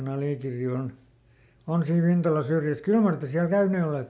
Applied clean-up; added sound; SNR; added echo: none; none; none; none.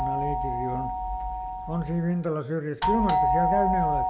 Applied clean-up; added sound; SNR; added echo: none; Doorbell; -3 dB; none.